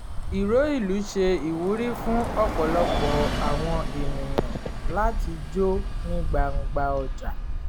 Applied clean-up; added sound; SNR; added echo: none; Bus; 0 dB; none.